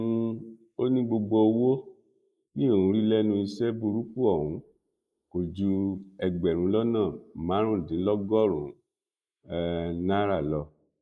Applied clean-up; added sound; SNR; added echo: neural mask model Resemble Enhance denoiser.